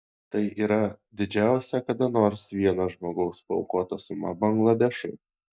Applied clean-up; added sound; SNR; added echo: neural mask model DeepFilterNet 3.